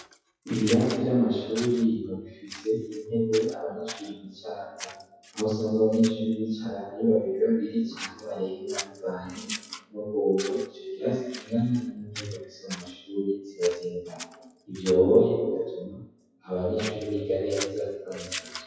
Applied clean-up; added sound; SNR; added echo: classical method WPE with log-MMSE.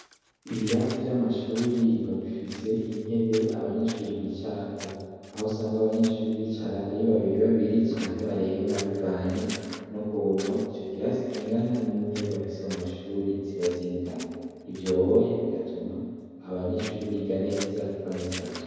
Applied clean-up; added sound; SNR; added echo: none; Scissors; 19 dB; reverberation time 2.2 s.